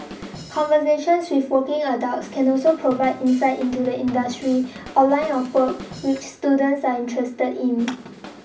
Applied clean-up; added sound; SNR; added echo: none; Drum kit; 19 dB; reverberation time 0.3 s.